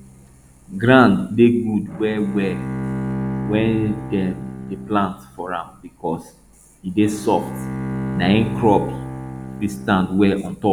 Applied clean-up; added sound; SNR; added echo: none; Bowed string instrument; 9 dB; none.